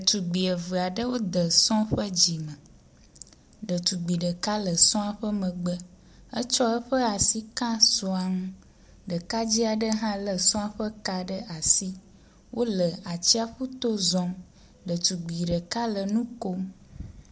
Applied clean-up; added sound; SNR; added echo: none; none; none; none.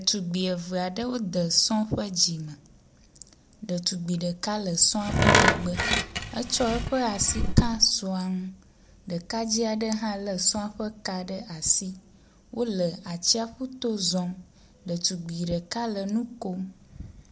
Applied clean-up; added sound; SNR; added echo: none; Tools; -4 dB; none.